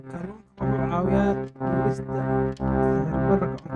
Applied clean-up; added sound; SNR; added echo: neural mask model RNNoise.